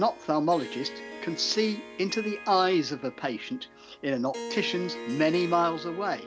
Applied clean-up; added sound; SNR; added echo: none; Harp; 13 dB; none.